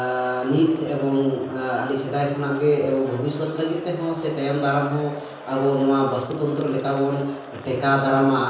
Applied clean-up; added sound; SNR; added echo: none; Crowd; 16 dB; reverberation time 0.9 s.